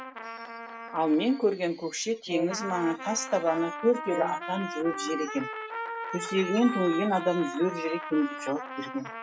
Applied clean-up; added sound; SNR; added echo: none; Trumpet + Brass instrument; 8 dB; none.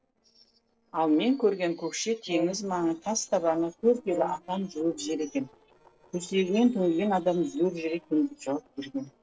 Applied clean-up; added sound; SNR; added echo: neural separator model SepFormer DNS4.